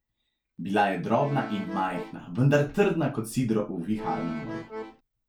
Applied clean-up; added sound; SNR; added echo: none; Accordion; 10 dB; none.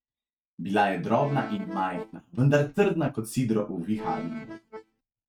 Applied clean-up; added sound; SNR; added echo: neural mask model RNNoise.